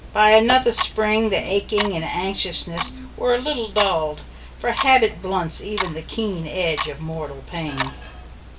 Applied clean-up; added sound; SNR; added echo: none; Clock; 10 dB; reverberation time 0.2 s.